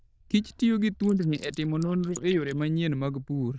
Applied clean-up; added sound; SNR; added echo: neural diffusion model UNIVERSE++.